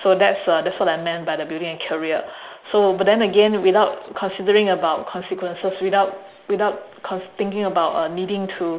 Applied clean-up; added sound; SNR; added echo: neural mask model Resemble Enhance denoiser.